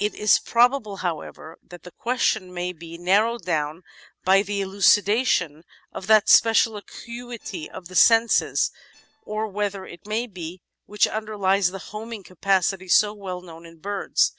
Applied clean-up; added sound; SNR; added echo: neural separator model SepFormer DNS4.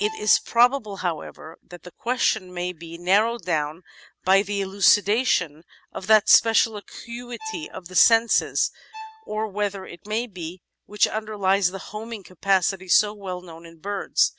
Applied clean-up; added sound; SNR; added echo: none; Bowed string instrument; 18 dB; none.